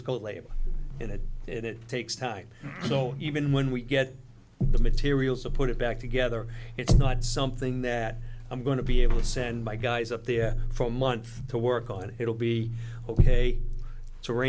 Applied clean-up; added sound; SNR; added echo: none; none; none; none.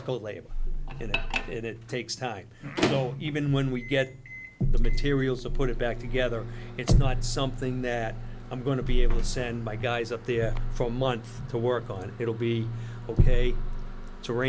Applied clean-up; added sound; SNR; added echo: none; Microwave oven; 15 dB; none.